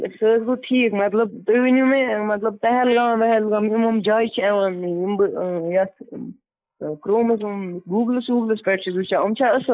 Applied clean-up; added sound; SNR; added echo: neural mask model Resemble Enhance denoiser.